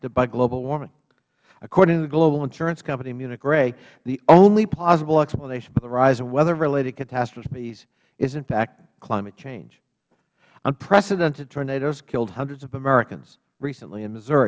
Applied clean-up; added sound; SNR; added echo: none; none; none; none.